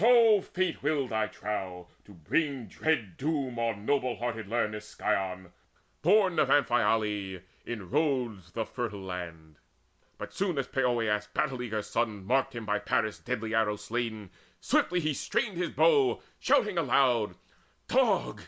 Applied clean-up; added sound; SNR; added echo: none; none; none; none.